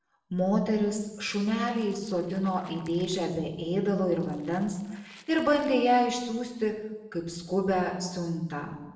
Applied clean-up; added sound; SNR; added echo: neural separator model SepFormer DNS4.